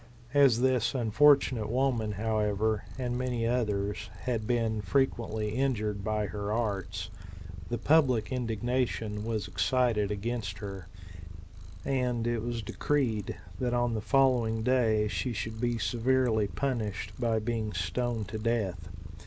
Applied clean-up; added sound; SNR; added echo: none; Purr; 12 dB; none.